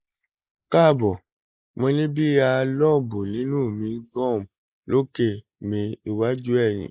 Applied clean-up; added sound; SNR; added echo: neural mask model Resemble Enhance denoiser.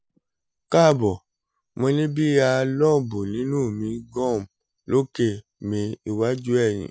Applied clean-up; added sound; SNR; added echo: none; none; none; none.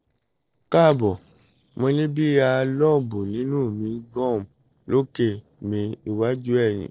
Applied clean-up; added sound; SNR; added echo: neural separator model SepFormer DNS4.